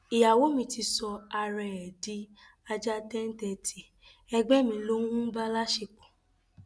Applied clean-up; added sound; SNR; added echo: none; none; none; none.